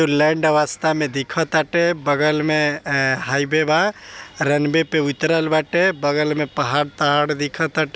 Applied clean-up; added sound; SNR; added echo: none; none; none; none.